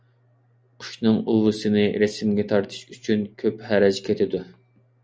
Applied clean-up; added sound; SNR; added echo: none; none; none; none.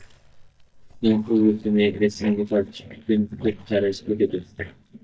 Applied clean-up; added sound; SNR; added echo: neural mask model DeepFilterNet 3.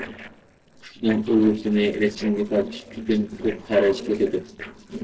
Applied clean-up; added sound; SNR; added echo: neural separator model SepFormer DNS4.